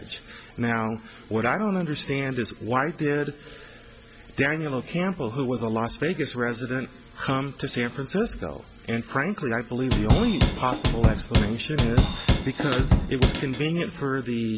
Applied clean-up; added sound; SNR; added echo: none; Drum / Drum kit; -4 dB; none.